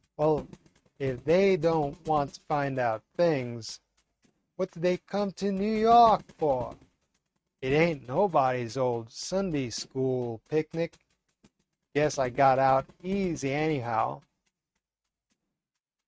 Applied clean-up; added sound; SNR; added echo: neural mask model RNNoise.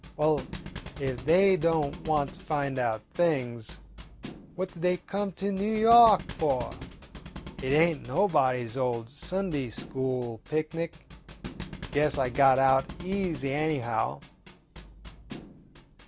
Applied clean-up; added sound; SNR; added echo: none; Thump, thud; 15 dB; none.